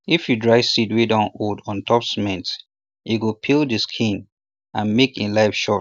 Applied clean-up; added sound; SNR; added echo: none; none; none; none.